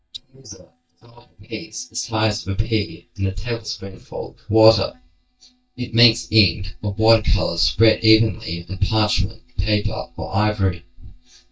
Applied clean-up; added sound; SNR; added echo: neural mask model DeepFilterNet 3.